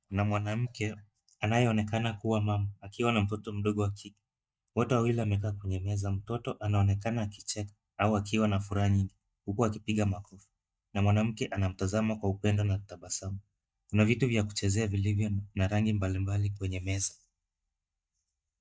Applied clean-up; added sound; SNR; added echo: neural mask model DeepFilterNet 3.